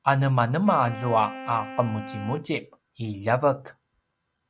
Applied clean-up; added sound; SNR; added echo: none; Wind instrument, woodwind instrument; 14 dB; none.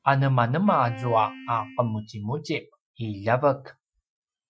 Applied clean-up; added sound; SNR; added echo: classical method Wiener filter.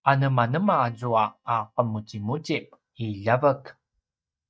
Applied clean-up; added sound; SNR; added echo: neural mask model DeepFilterNet 3.